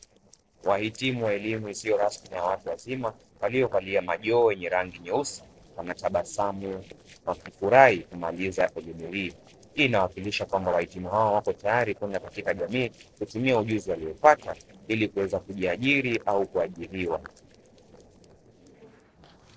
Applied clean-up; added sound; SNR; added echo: neural separator model SepFormer DNS4.